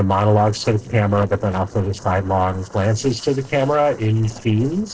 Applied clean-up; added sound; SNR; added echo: neural separator model SepFormer DNS4.